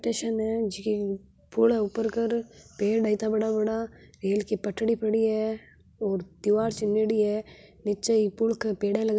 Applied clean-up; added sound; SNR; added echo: none; none; none; none.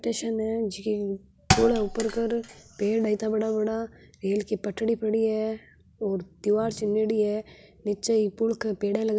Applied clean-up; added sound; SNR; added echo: none; Thump, thud; 6 dB; none.